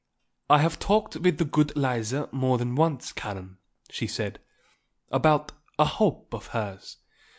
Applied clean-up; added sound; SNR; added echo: none; none; none; none.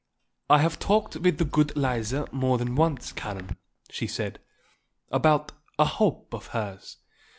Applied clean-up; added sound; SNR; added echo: none; Chatter / Chirp, tweet / Car passing by / Typing; 13 dB; none.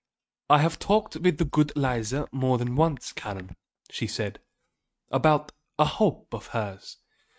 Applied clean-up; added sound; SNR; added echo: neural mask model RNNoise.